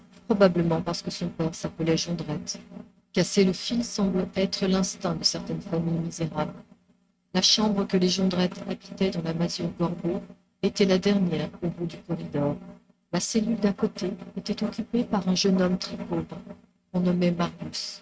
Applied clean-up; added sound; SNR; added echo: neural mask model RNNoise.